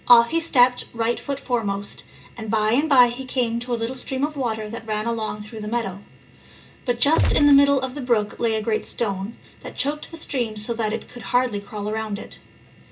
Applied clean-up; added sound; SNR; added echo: none; Gunshot, gunfire; -1 dB; reverberation time 0.2 s.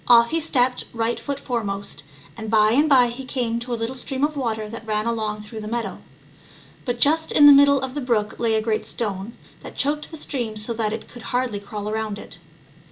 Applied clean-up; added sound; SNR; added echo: none; none; none; none.